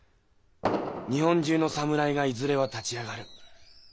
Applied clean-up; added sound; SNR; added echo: none; Fireworks; 8 dB; none.